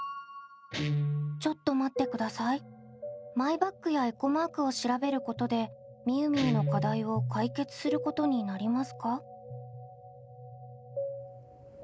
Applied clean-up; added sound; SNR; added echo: none; Guitar; 8 dB; none.